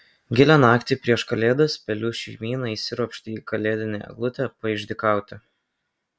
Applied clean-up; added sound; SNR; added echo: none; none; none; none.